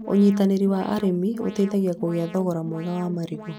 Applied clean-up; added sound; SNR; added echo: none; Alarm; 16 dB; none.